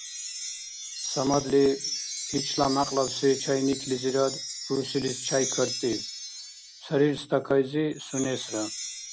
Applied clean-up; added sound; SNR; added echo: none; Wind chime; 8 dB; none.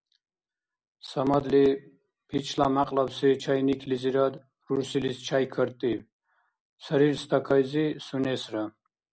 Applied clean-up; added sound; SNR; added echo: none; none; none; none.